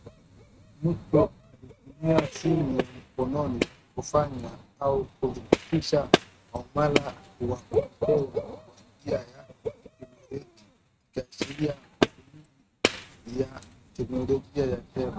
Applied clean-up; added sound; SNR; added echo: neural mask model RNNoise.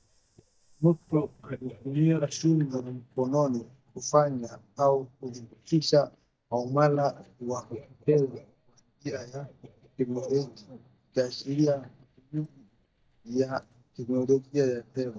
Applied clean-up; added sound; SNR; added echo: neural mask model DeepFilterNet 3.